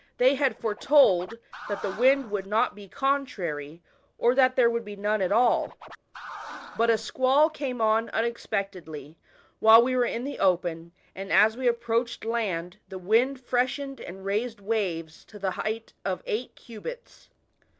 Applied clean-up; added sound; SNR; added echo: none; Scratching (performance technique); 16 dB; none.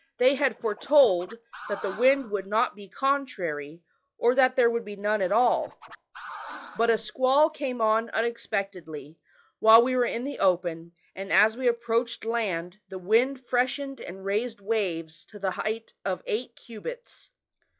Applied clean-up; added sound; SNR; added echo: classical method log-MMSE.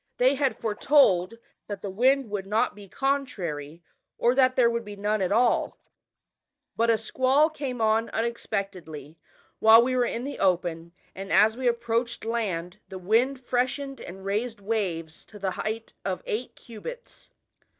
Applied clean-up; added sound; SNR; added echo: neural mask model DeepFilterNet 3.